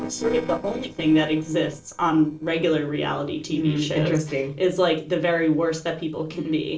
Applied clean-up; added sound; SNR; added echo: neural separator model SepFormer DNS4.